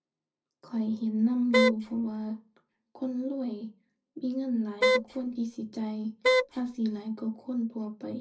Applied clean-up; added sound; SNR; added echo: none; Wind instrument, woodwind instrument; -4 dB; reverberation time 0.4 s.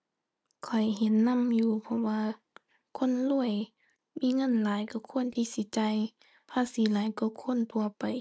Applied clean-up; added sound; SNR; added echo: none; none; none; none.